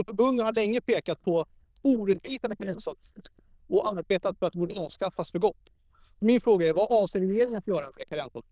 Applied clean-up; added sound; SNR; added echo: neural diffusion model UNIVERSE++.